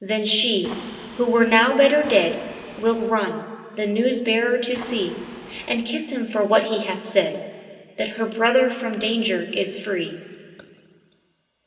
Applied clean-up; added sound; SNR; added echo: none; Waves, surf; 18 dB; reverberation time 2.2 s.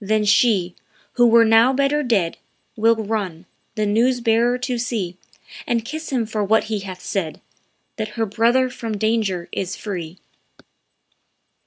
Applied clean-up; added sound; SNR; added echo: none; none; none; none.